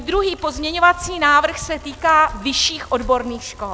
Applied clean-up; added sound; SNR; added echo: none; Bicycle; 17 dB; none.